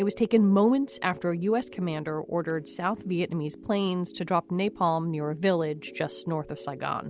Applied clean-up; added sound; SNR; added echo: none; none; none; none.